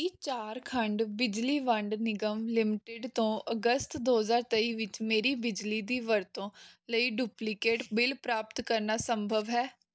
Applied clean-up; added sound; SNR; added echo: none; none; none; none.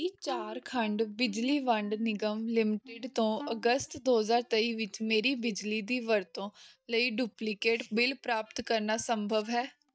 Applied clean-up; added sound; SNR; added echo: neural mask model DeepFilterNet 3.